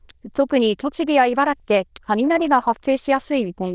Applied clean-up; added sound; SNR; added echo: neural diffusion model UNIVERSE++.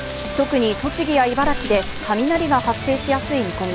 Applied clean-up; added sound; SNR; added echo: none; Rain; 10 dB; none.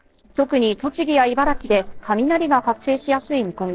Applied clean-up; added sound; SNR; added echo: neural separator model SepFormer DNS4.